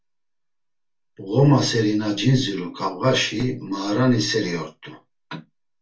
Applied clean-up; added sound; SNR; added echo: none; none; none; reverberation time 0.2 s.